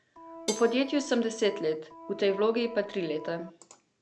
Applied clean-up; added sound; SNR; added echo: none; Cutlery, silverware + Organ; 14 dB; none.